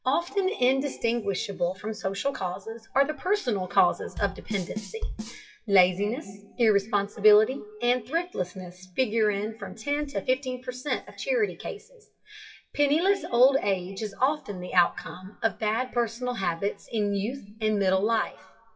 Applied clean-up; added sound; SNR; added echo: classical method WPE with log-MMSE.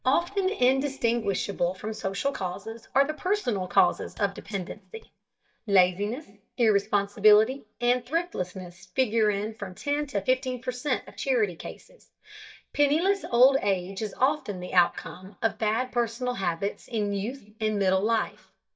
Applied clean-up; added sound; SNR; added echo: neural mask model DeepFilterNet 3.